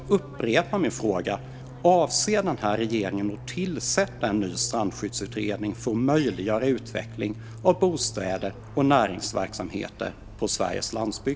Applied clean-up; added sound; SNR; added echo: none; Fixed-wing aircraft, airplane; 15 dB; none.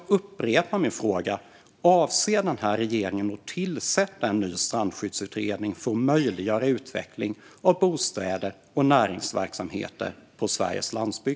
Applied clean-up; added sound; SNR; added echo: none; none; none; none.